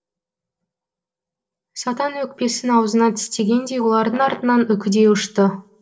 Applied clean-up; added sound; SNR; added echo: neural separator model SepFormer DNS4.